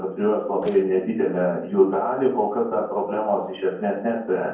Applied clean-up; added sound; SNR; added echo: neural separator model SepFormer DNS4.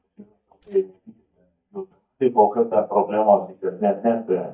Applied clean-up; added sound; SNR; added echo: neural mask model DeepFilterNet 3.